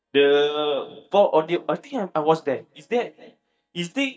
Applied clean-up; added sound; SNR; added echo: neural mask model DeepFilterNet 3.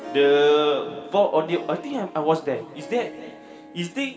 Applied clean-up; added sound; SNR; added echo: none; Harp; 17 dB; reverberation time 2.8 s.